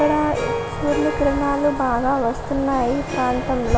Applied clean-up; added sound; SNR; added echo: none; Harp; 9 dB; none.